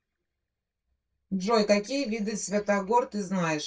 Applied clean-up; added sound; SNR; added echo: neural mask model DeepFilterNet 3.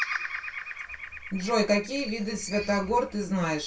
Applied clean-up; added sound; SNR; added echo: none; Bird vocalization, bird call, bird song; 10 dB; reverberation time 0.2 s.